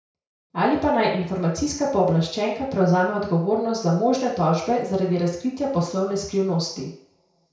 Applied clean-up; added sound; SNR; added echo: none; none; none; reverberation time 0.5 s.